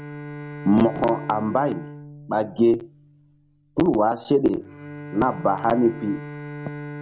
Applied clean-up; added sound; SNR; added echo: none; Bowed string instrument; 13 dB; none.